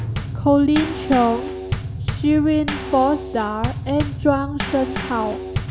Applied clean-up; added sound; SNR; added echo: none; Bass drum / Snare drum / Drum kit; 6 dB; none.